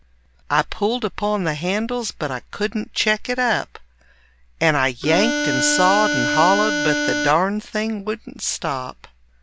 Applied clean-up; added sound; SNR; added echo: none; Harmonica; -1 dB; none.